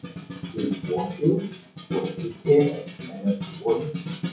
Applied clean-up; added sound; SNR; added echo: classical method WPE with log-MMSE.